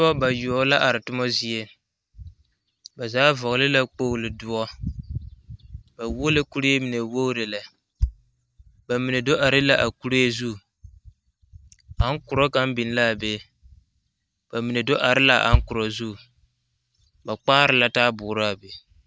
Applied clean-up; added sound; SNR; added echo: neural mask model DeepFilterNet 3.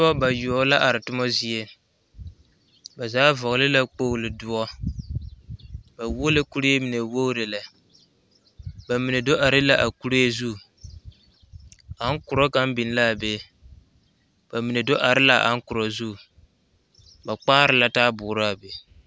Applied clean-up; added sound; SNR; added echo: none; none; none; none.